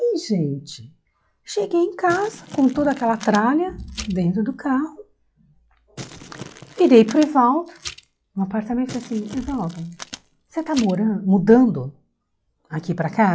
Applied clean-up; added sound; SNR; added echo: classical method log-MMSE.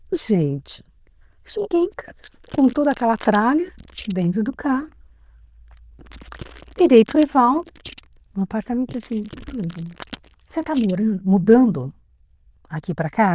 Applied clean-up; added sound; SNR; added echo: neural diffusion model UNIVERSE++.